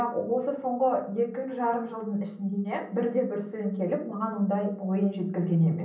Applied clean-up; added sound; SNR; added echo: none; none; none; reverberation time 0.6 s.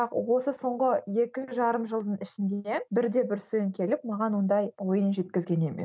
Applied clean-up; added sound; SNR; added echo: none; none; none; none.